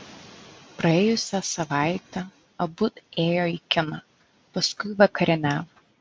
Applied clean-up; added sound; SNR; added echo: none; none; none; none.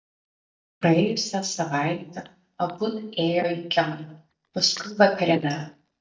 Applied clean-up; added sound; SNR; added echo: neural mask model DeepFilterNet 3.